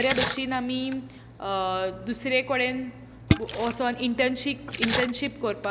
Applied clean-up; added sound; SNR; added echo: none; Splash, splatter; 4 dB; none.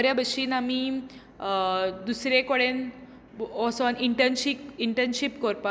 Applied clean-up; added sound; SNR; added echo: none; none; none; none.